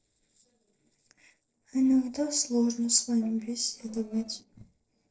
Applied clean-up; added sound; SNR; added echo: neural separator model SepFormer DNS4.